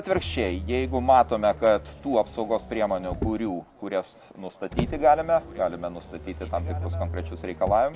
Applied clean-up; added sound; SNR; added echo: none; Motor vehicle (road); 10 dB; none.